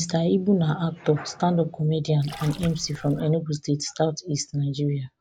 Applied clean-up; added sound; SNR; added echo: none; Splash, splatter; 15 dB; none.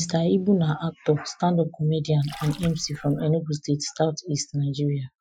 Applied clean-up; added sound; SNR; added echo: classical method Wiener filter.